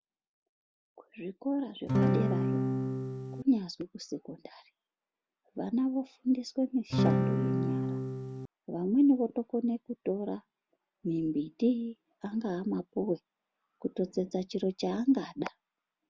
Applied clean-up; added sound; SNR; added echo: none; Acoustic guitar / Strum; -4 dB; none.